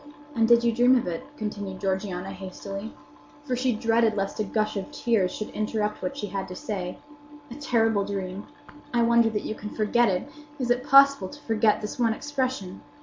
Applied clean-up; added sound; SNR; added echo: none; none; none; none.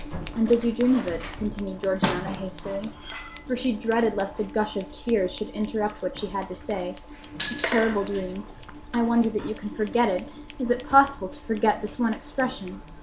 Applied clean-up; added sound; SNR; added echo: none; Scissors; 10 dB; none.